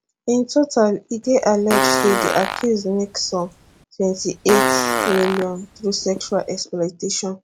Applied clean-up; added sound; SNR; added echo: none; Fart; 3 dB; none.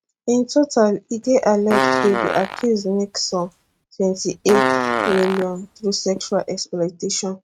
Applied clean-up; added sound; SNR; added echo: neural mask model RNNoise.